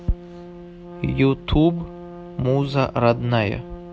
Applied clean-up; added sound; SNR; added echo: none; Trumpet; 16 dB; none.